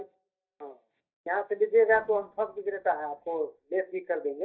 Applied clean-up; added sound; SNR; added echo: neural mask model DeepFilterNet 3.